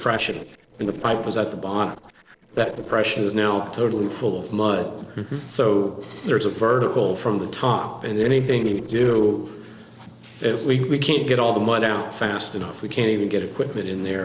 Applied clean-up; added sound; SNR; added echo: neural separator model SepFormer DNS4.